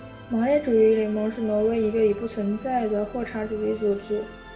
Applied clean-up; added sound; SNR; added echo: none; Musical instrument; 17 dB; reverberation time 0.5 s.